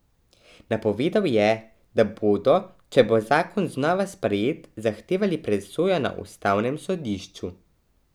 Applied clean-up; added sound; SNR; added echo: none; none; none; none.